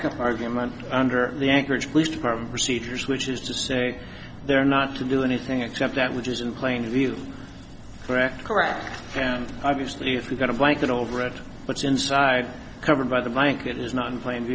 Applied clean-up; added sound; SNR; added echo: none; none; none; none.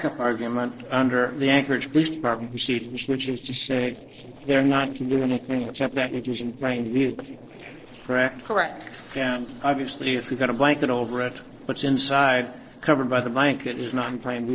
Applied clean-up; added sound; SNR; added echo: neural separator model SepFormer DNS4.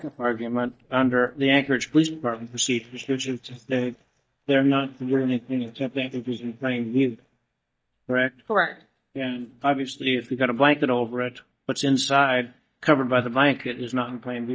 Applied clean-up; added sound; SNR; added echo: neural mask model DeepFilterNet 3.